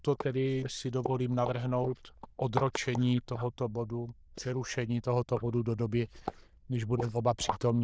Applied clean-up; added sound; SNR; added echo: neural diffusion model UNIVERSE++.